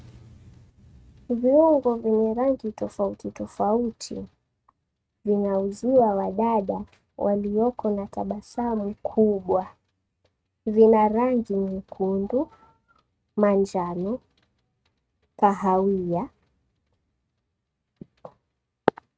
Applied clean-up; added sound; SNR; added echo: neural mask model RNNoise.